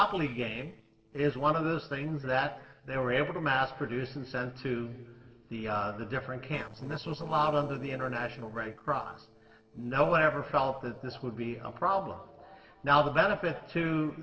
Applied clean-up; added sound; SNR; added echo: neural separator model SepFormer DNS4.